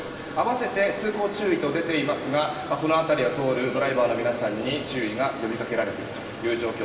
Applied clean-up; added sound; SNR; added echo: none; Cowbell; 16 dB; reverberation time 2.5 s.